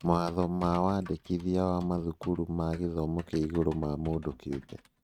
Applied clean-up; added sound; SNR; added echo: neural mask model RNNoise.